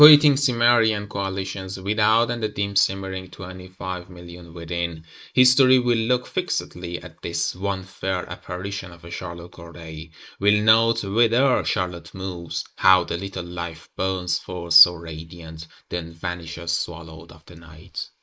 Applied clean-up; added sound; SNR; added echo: neural mask model Resemble Enhance denoiser.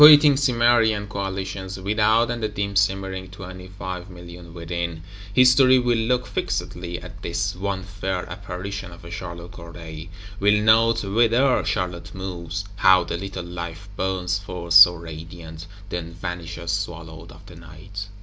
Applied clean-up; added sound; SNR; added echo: none; none; none; none.